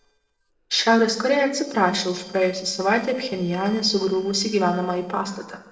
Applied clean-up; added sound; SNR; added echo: neural separator model SepFormer DNS4.